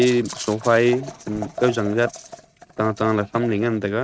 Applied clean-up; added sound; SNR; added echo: neural mask model RNNoise.